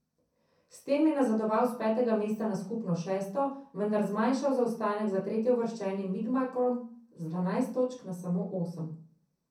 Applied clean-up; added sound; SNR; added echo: none; none; none; reverberation time 0.6 s.